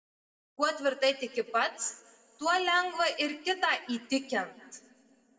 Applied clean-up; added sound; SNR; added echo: none; none; none; reverberation time 1.2 s.